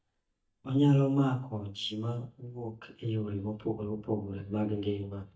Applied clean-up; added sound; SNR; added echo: neural mask model DeepFilterNet 3.